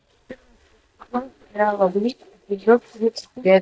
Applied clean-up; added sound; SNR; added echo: neural mask model DeepFilterNet 3.